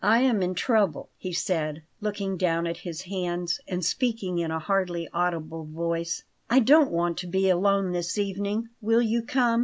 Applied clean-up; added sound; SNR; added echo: none; none; none; none.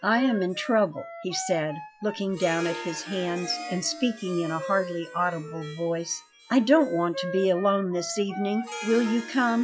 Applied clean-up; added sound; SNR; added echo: classical method log-MMSE.